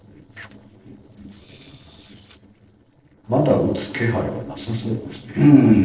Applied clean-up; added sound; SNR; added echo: neural separator model SepFormer DNS4.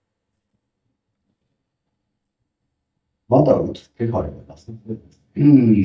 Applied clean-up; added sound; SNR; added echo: neural mask model DeepFilterNet 3.